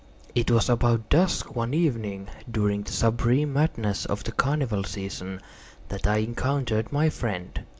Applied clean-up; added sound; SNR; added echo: none; none; none; none.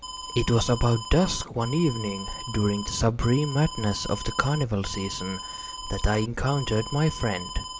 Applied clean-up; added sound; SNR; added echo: none; Alarm; 12 dB; none.